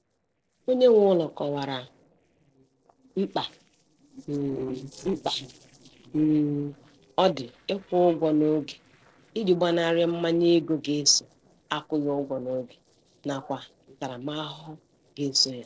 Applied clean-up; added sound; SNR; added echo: neural separator model SepFormer DNS4.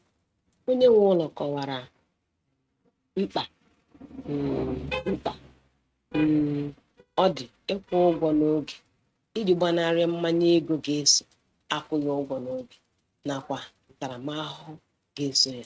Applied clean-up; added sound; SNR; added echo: neural mask model RNNoise.